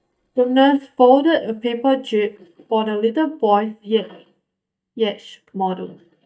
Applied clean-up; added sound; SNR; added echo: neural mask model DeepFilterNet 3.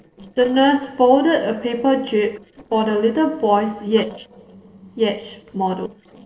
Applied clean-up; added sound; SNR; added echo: neural separator model SepFormer DNS4.